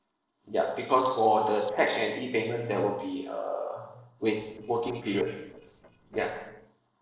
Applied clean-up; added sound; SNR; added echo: neural separator model SepFormer DNS4.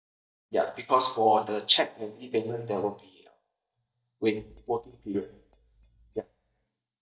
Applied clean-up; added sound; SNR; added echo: neural mask model DeepFilterNet 3.